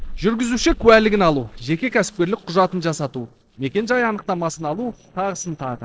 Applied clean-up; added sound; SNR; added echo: neural separator model SepFormer DNS4.